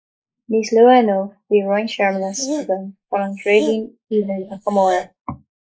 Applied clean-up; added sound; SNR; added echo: neural mask model Resemble Enhance denoiser.